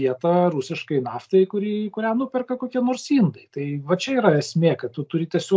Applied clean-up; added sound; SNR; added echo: none; none; none; none.